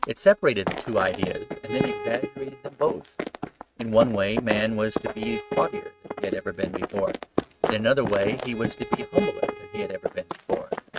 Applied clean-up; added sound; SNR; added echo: neural mask model RNNoise.